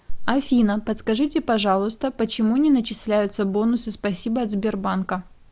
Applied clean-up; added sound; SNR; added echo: none; none; none; none.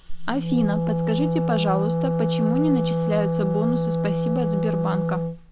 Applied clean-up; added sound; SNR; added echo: none; Wind instrument, woodwind instrument; -2 dB; none.